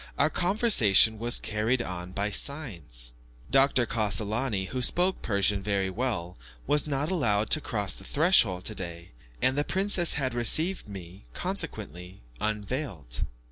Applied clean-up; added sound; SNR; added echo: none; none; none; none.